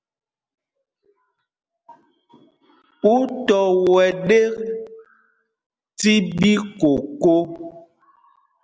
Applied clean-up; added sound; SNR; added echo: none; none; none; none.